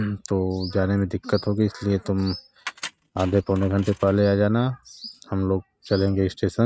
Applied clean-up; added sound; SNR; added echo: neural mask model RNNoise.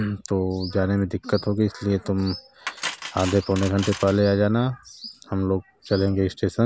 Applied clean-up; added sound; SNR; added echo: none; Cutlery, silverware; 14 dB; none.